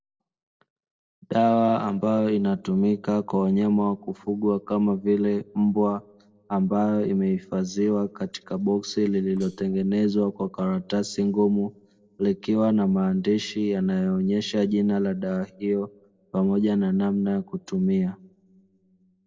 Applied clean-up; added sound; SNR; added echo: neural separator model SepFormer DNS4.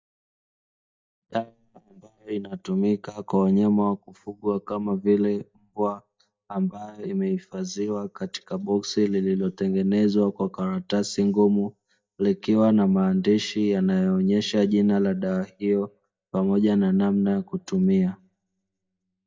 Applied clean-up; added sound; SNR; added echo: neural mask model DeepFilterNet 3.